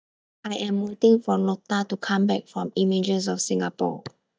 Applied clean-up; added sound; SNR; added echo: neural mask model DeepFilterNet 3.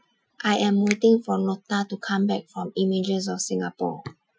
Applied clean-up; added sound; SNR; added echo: classical method Wiener filter.